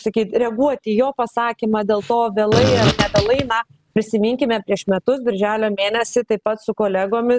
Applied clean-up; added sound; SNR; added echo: none; Fart; 0 dB; none.